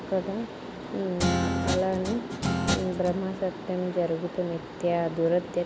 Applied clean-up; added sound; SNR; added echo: none; Guitar; 1 dB; none.